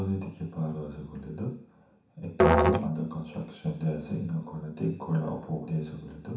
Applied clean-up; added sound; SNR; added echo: none; Musical instrument; -4 dB; reverberation time 0.6 s.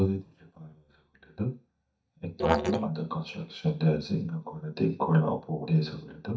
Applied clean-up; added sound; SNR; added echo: neural mask model DeepFilterNet 3.